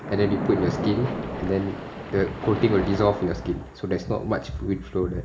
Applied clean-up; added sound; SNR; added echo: none; Splash, splatter; 8 dB; reverberation time 0.4 s.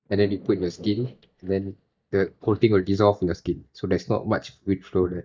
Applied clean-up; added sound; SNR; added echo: neural mask model DeepFilterNet 3.